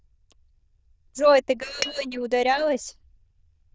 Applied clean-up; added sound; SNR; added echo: neural diffusion model UNIVERSE++.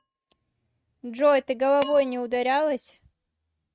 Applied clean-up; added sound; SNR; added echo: neural mask model RNNoise.